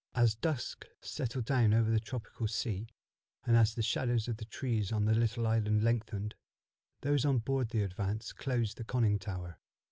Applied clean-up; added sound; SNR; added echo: none; none; none; none.